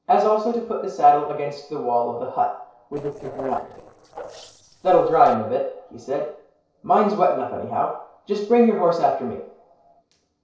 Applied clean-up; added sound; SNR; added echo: neural separator model SepFormer DNS4.